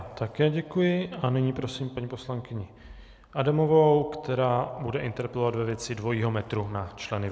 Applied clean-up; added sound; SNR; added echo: none; none; none; none.